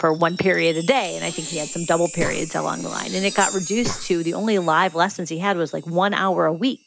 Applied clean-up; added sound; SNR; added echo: none; Breathing + Chime; 11 dB; none.